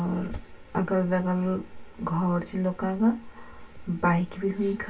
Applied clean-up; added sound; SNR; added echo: none; none; none; reverberation time 0.1 s.